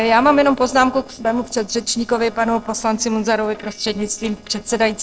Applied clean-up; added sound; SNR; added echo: neural separator model SepFormer DNS4.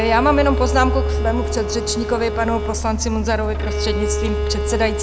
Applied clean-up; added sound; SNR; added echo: none; Truck + Bowed string instrument; 1 dB; none.